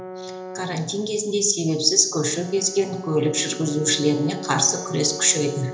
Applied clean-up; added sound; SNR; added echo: none; Brass instrument; 14 dB; reverberation time 1.0 s.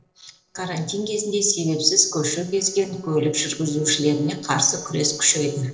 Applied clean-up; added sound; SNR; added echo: neural separator model SepFormer DNS4.